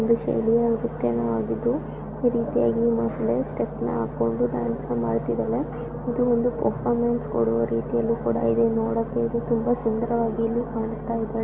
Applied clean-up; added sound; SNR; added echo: none; none; none; none.